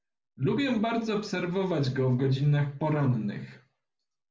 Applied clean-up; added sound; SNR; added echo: none; none; none; none.